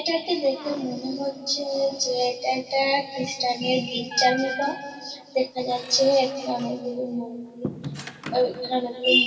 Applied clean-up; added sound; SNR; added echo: none; Squeak; 14 dB; reverberation time 2.4 s.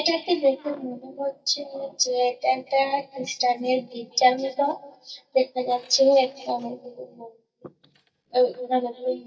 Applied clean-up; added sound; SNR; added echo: neural mask model DeepFilterNet 3.